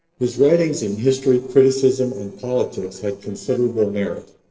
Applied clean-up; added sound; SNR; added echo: neural separator model SepFormer DNS4.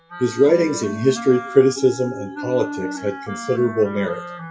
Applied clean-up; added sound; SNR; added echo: classical method WPE with log-MMSE.